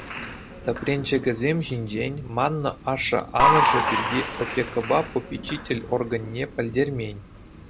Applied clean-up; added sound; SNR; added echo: none; Applause / Crowd; 2 dB; none.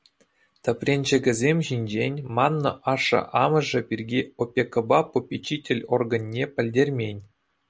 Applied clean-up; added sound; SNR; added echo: none; none; none; none.